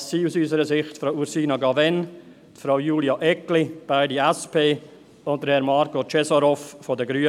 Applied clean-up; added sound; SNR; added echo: none; none; none; none.